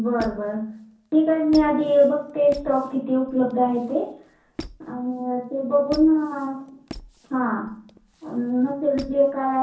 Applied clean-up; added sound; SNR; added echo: none; Squeak; 20 dB; reverberation time 0.6 s.